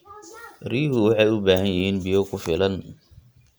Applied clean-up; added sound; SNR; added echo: none; none; none; none.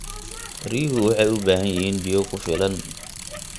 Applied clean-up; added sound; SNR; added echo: none; Bicycle; 11 dB; none.